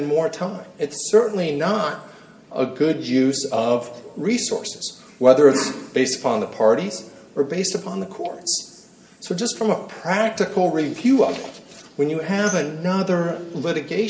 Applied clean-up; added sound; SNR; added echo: none; Tambourine; 18 dB; reverberation time 1.7 s.